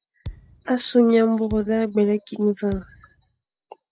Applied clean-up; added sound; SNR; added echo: none; Thump, thud; 18 dB; none.